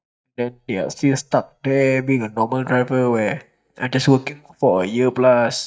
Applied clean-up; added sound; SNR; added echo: neural mask model DeepFilterNet 3.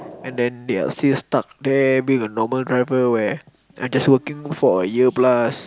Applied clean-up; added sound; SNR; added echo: none; none; none; none.